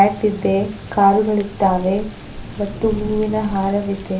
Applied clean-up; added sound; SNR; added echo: none; Thunder / Rain; 13 dB; reverberation time 0.3 s.